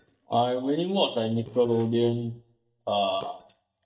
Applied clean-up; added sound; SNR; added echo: neural mask model DeepFilterNet 3.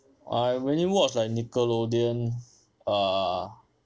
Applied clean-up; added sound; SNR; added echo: none; none; none; none.